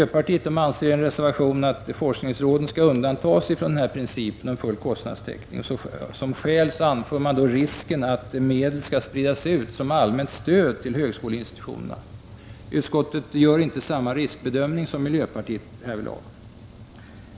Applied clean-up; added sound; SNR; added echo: none; Truck; 19 dB; none.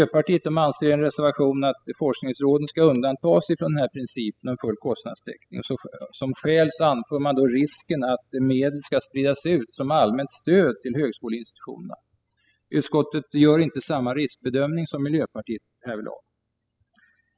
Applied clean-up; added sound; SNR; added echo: classical method spectral subtraction.